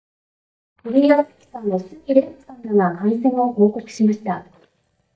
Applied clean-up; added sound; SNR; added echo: neural mask model DeepFilterNet 3.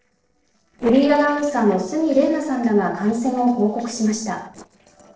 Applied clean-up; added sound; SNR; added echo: neural separator model SepFormer DNS4.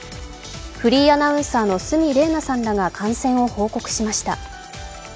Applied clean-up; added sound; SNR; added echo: none; none; none; none.